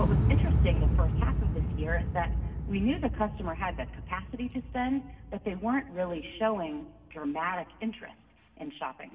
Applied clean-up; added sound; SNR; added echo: none; Explosion; -3 dB; reverberation time 1.7 s.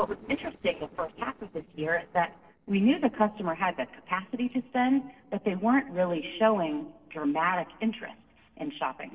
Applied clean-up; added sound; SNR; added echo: neural separator model SepFormer DNS4.